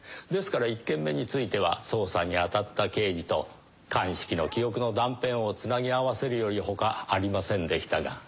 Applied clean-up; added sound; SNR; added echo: none; Bark; 17 dB; none.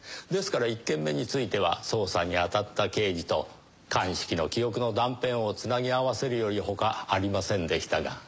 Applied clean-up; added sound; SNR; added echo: none; none; none; none.